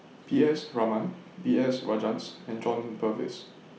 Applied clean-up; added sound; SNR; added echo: none; none; none; none.